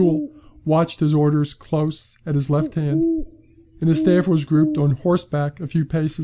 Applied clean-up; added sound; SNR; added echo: none; Bird; 8 dB; none.